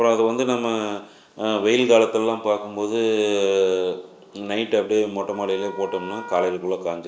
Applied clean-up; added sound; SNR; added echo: none; Wind instrument, woodwind instrument; 15 dB; none.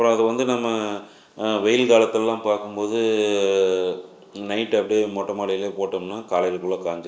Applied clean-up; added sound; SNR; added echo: none; none; none; none.